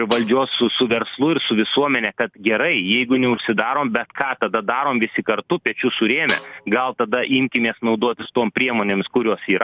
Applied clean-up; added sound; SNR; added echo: none; Snare drum; 14 dB; none.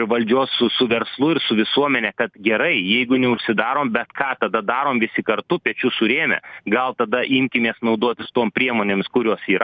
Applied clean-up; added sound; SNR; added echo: none; none; none; none.